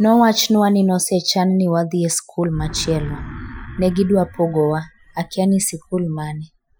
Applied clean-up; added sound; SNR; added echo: classical method Wiener filter.